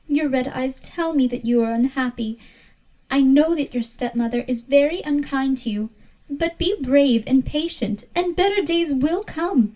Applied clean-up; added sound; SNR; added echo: none; none; none; reverberation time 0.2 s.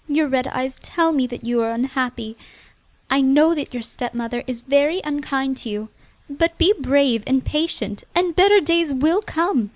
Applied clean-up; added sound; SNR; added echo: none; none; none; none.